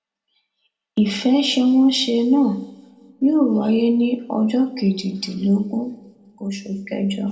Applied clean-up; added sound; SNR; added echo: none; none; none; reverberation time 1.0 s.